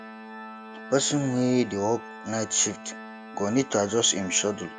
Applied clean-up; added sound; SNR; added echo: none; Organ; 14 dB; none.